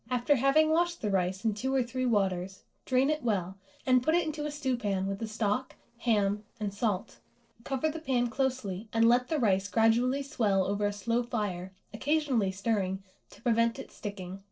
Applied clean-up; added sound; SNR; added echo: neural separator model SepFormer DNS4.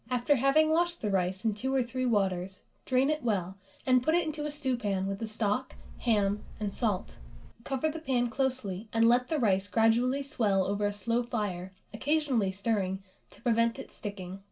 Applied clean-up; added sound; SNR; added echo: none; Buzz; 12 dB; reverberation time 0.2 s.